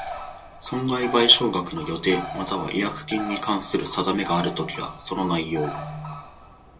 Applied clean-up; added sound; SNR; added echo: none; Bird; 11 dB; reverberation time 0.2 s.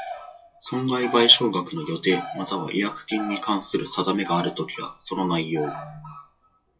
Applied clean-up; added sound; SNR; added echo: classical method WPE with log-MMSE.